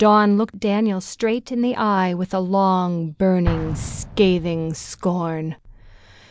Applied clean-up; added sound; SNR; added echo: none; Explosion; 15 dB; none.